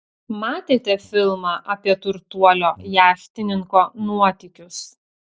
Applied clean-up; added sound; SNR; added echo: neural mask model DeepFilterNet 3.